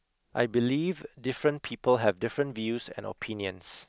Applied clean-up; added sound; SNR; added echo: none; none; none; none.